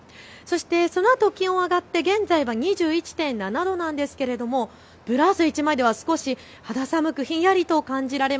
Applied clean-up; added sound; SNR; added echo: none; none; none; none.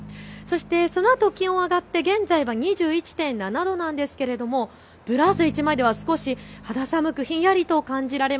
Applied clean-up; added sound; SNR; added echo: none; Bass guitar; 20 dB; none.